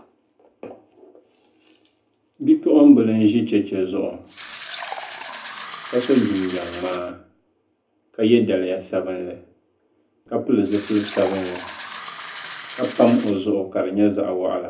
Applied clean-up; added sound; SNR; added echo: none; Fill (with liquid); 12 dB; reverberation time 0.3 s.